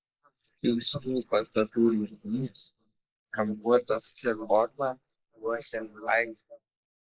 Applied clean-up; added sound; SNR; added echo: neural mask model Resemble Enhance denoiser.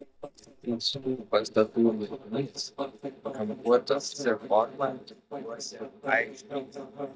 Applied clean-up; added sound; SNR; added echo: neural mask model DeepFilterNet 3.